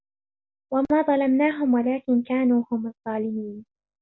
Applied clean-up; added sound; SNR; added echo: none; none; none; none.